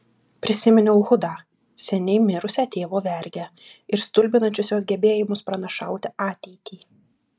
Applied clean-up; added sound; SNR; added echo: none; none; none; none.